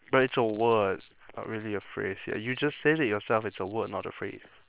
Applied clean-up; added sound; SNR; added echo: neural separator model SepFormer WHAM!.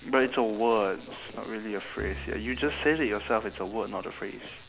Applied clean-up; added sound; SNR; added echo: none; Bowed string instrument; 17 dB; none.